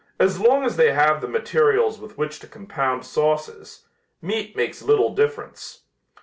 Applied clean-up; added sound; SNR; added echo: none; none; none; none.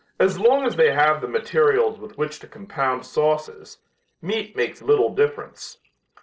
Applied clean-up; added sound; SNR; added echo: neural separator model SepFormer DNS4.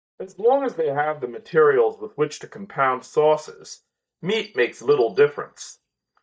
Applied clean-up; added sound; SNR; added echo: neural mask model DeepFilterNet 3.